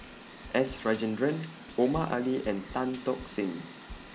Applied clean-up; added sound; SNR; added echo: none; Drum kit + Domestic sounds, home sounds; 16 dB; none.